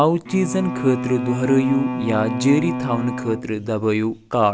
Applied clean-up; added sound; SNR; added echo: none; Bowed string instrument; 6 dB; none.